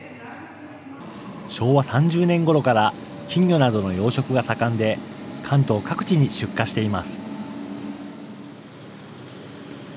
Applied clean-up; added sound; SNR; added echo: none; none; none; none.